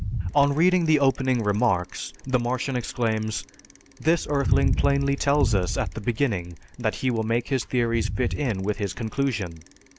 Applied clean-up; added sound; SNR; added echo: none; Bicycle; 6 dB; none.